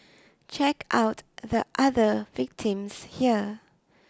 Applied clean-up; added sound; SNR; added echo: none; none; none; none.